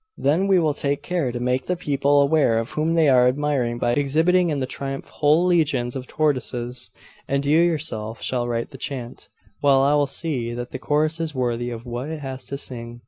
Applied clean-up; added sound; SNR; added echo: none; none; none; none.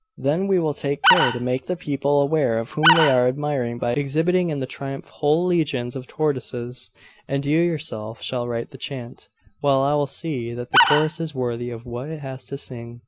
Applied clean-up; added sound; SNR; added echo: none; Animal; -3 dB; none.